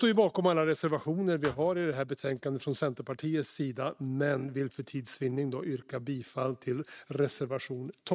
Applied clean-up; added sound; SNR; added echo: neural mask model RNNoise.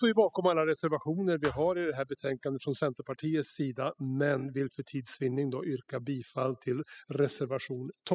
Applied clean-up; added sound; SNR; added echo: classical method spectral subtraction.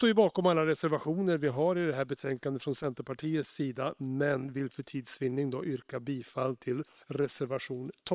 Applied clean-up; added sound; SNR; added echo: neural separator model SepFormer WHAM!.